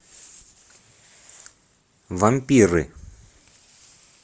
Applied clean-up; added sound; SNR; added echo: none; none; none; none.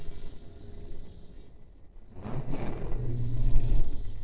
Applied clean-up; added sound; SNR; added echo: neural separator model SepFormer DNS4.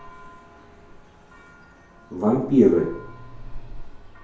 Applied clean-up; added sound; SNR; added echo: none; Church bell; 13 dB; reverberation time 2.2 s.